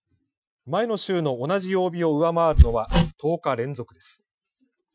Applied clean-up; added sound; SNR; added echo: classical method Wiener filter.